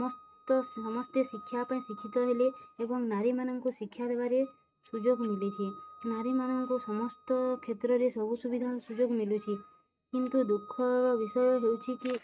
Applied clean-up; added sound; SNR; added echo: neural mask model RNNoise.